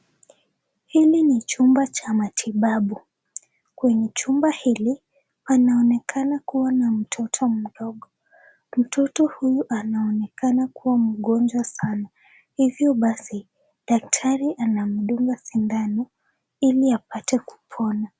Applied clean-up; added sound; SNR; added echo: none; none; none; none.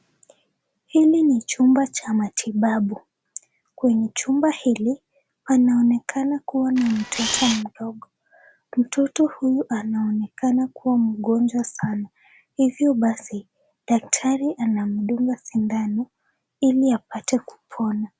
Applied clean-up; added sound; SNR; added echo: none; Camera; 5 dB; none.